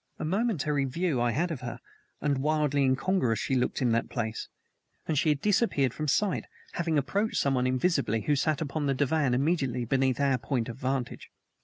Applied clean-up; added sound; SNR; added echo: none; none; none; none.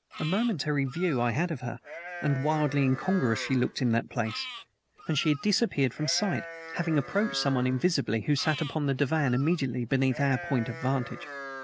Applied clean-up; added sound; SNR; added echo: none; Livestock, farm animals, working animals; 14 dB; none.